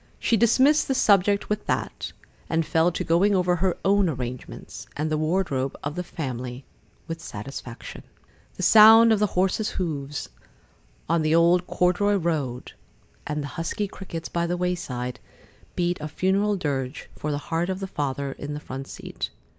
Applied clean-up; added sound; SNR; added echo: none; none; none; none.